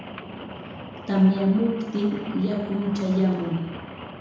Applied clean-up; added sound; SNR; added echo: none; Rain; 13 dB; reverberation time 1.0 s.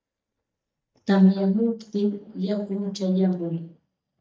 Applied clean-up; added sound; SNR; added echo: neural mask model DeepFilterNet 3.